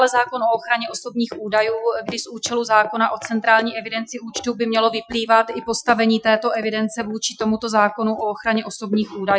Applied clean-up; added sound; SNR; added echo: classical method Wiener filter.